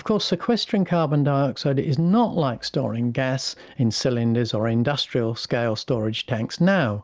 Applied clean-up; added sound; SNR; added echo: none; none; none; none.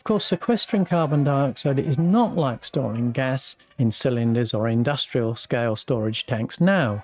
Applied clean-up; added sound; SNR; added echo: neural mask model RNNoise.